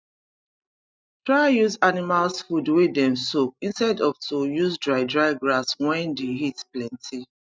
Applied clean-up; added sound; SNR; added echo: neural mask model DeepFilterNet 3.